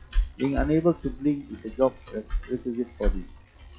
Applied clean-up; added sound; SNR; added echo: classical method log-MMSE.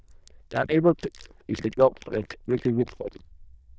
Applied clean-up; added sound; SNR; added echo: neural diffusion model UNIVERSE++.